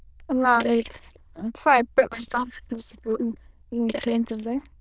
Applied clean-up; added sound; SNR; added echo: neural diffusion model UNIVERSE++.